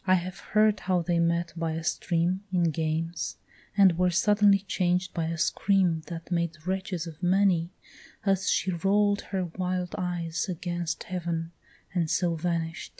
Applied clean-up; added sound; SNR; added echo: none; none; none; none.